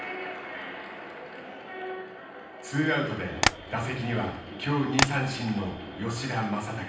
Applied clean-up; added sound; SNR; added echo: none; Tap; 0 dB; reverberation time 0.9 s.